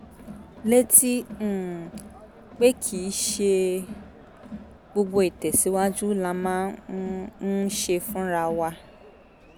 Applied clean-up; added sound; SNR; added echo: none; Crowd; 17 dB; none.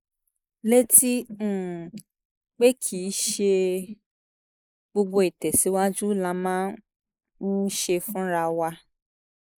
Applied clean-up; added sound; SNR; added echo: neural mask model Resemble Enhance denoiser.